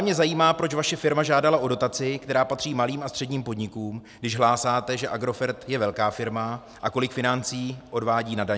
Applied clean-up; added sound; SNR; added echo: none; none; none; none.